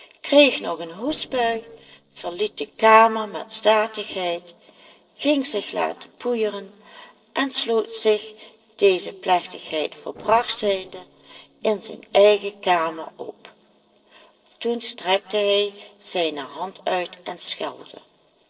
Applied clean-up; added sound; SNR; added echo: neural separator model SepFormer DNS4.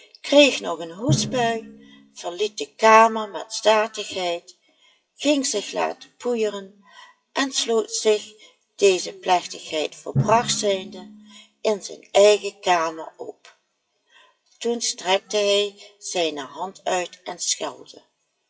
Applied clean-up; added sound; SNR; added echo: classical method WPE with log-MMSE.